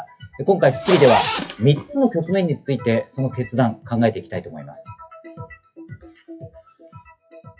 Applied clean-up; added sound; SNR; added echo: classical method WPE with log-MMSE.